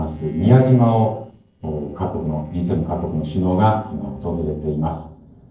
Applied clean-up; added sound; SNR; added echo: neural separator model SepFormer DNS4.